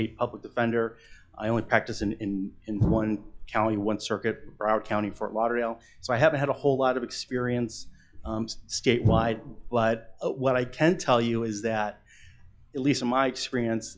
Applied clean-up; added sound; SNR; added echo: classical method log-MMSE.